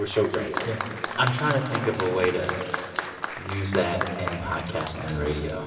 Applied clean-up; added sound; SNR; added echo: none; Applause; 7 dB; reverberation time 2.8 s.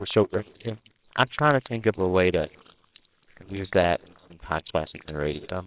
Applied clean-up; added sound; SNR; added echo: neural separator model SepFormer WHAMR!.